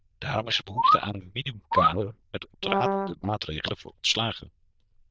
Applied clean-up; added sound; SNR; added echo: neural diffusion model UNIVERSE++.